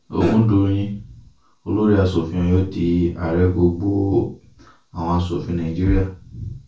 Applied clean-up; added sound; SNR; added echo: none; Bass drum; 4 dB; reverberation time 0.3 s.